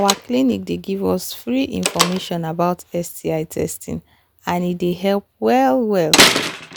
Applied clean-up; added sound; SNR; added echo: none; Slam; 3 dB; none.